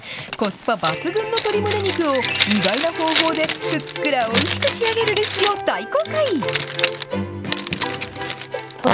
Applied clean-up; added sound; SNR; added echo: none; Zipper (clothing); 5 dB; none.